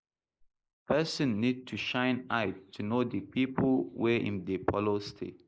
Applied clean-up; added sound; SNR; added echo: neural mask model Resemble Enhance denoiser.